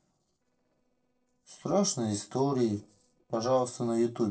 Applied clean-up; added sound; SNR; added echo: neural separator model SepFormer DNS4.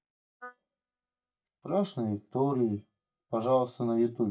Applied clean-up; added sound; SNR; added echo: neural mask model DeepFilterNet 3.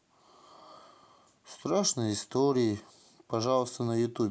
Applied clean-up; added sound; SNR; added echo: none; none; none; none.